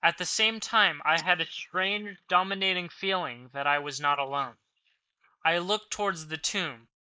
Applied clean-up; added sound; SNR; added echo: neural mask model Resemble Enhance denoiser.